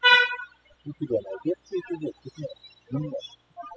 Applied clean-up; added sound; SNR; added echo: classical method spectral subtraction.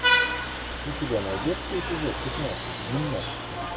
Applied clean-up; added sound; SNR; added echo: none; Vehicle horn, car horn, honking; -4 dB; none.